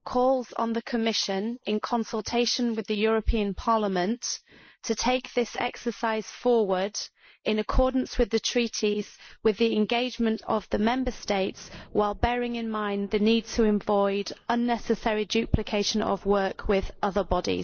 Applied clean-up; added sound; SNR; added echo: neural mask model Resemble Enhance denoiser.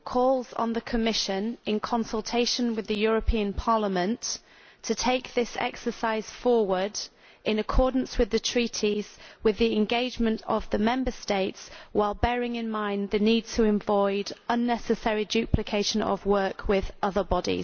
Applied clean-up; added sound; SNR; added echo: none; none; none; none.